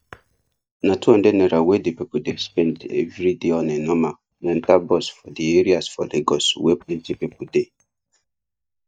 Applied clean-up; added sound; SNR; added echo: neural mask model DeepFilterNet 3.